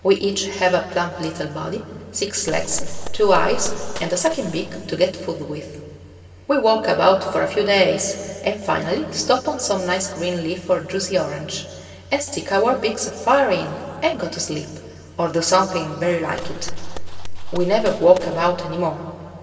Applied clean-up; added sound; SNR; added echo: none; Gunshot, gunfire; 4 dB; reverberation time 2.6 s.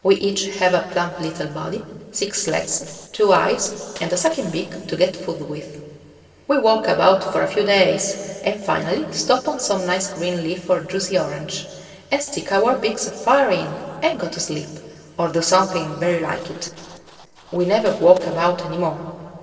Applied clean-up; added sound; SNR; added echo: neural separator model SepFormer DNS4.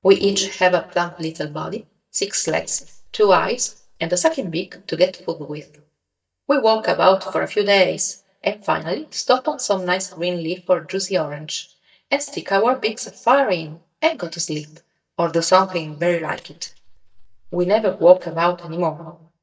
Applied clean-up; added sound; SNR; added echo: neural mask model DeepFilterNet 3.